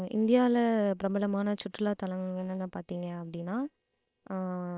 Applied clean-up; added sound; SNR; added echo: neural separator model SepFormer WHAM!.